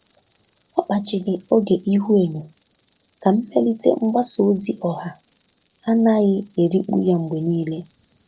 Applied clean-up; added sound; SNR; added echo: none; Insect; 14 dB; none.